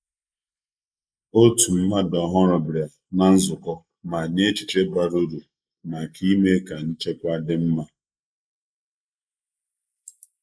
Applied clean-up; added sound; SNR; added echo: neural mask model Resemble Enhance denoiser.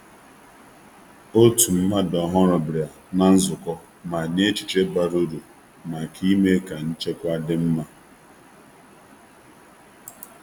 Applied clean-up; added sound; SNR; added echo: none; none; none; none.